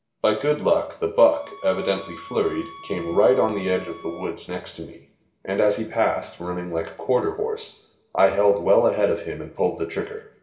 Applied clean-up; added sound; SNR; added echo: none; Bowed string instrument; 19 dB; reverberation time 0.7 s.